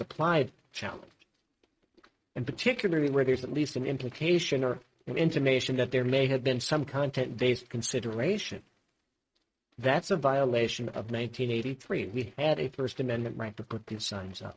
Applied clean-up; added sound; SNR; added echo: neural mask model RNNoise.